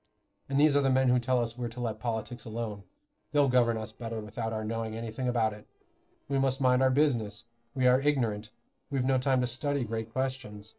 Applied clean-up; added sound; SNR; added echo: neural separator model SepFormer DNS4.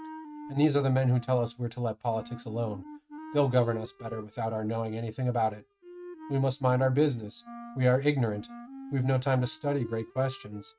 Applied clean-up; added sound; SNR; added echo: neural mask model RNNoise.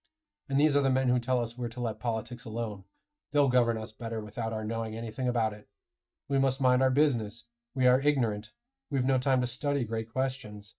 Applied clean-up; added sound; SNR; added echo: neural mask model DeepFilterNet 3.